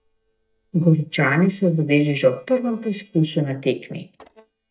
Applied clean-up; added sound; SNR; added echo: neural mask model DeepFilterNet 3.